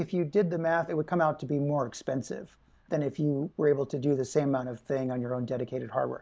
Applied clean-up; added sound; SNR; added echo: none; none; none; none.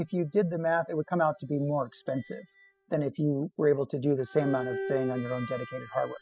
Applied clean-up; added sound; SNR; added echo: classical method spectral subtraction.